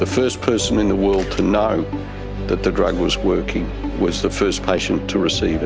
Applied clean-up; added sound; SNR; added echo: none; Camera + Bowed string instrument; 19 dB; none.